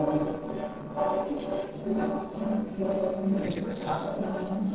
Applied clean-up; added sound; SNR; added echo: neural separator model SepFormer DNS4.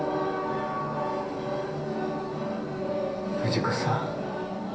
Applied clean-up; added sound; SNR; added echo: none; Train; 4 dB; reverberation time 0.6 s.